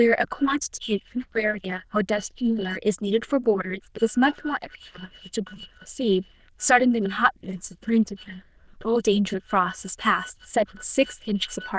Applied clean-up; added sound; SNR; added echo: neural diffusion model UNIVERSE++.